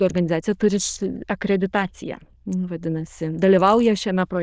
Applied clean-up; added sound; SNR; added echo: neural diffusion model UNIVERSE++.